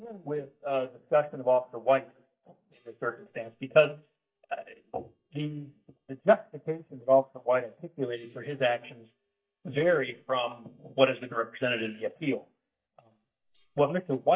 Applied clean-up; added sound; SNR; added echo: neural mask model DeepFilterNet 3.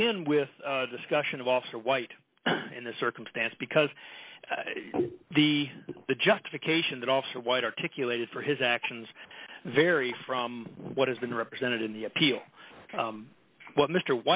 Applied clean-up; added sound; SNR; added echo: none; none; none; none.